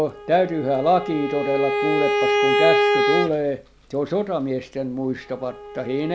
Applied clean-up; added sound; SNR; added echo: none; Bowed string instrument; 1 dB; none.